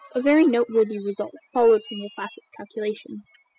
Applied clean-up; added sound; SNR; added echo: classical method spectral subtraction.